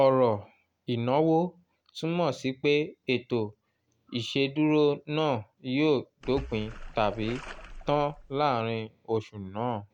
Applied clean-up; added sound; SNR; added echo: none; Splash, splatter; 14 dB; none.